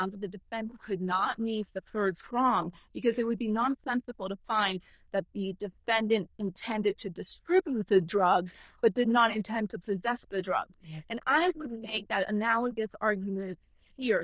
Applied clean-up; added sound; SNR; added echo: neural diffusion model UNIVERSE++.